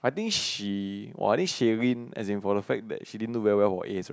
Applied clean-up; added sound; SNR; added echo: none; none; none; none.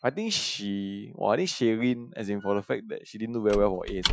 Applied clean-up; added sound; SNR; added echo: classical method Wiener filter.